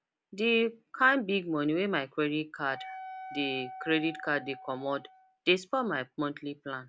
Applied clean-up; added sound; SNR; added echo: none; Wind instrument, woodwind instrument; 14 dB; none.